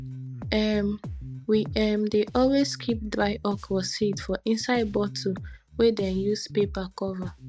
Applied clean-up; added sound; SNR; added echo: neural mask model RNNoise.